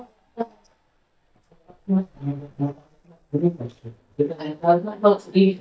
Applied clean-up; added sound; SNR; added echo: neural mask model DeepFilterNet 3.